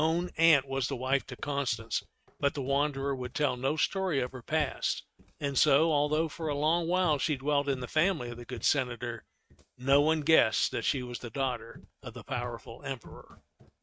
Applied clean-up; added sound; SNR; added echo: neural mask model RNNoise.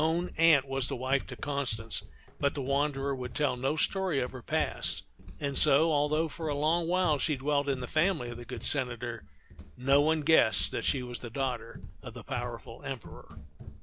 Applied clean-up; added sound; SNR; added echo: none; Run; 13 dB; none.